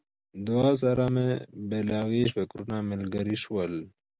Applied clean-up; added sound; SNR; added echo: none; none; none; none.